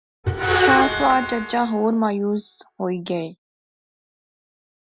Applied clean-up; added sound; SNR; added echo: none; Screech; 0 dB; none.